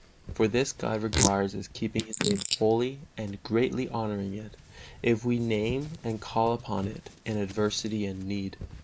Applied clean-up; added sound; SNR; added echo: neural mask model Resemble Enhance denoiser.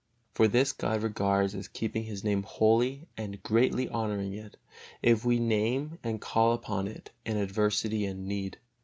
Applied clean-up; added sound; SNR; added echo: none; none; none; none.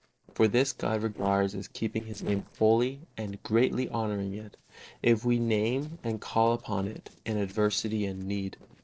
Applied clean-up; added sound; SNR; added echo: neural separator model SepFormer DNS4.